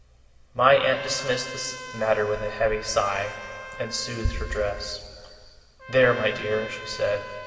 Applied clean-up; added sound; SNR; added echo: none; Trumpet; 15 dB; reverberation time 2.3 s.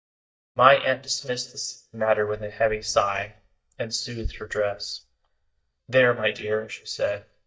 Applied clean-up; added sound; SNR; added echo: neural mask model DeepFilterNet 3.